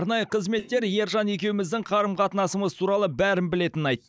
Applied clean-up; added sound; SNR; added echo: neural mask model DeepFilterNet 3.